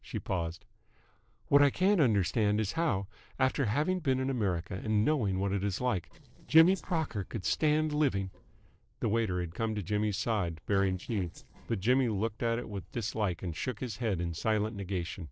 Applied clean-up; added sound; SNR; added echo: neural separator model SepFormer DNS4.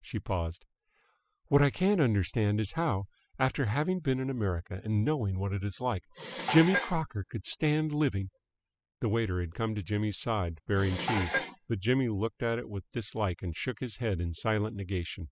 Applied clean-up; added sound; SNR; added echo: classical method spectral subtraction.